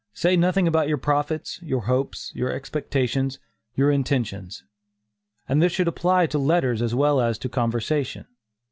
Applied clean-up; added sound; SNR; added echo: none; none; none; none.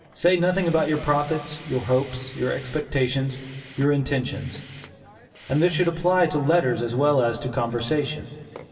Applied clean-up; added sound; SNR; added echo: none; Hiss; 16 dB; reverberation time 2.0 s.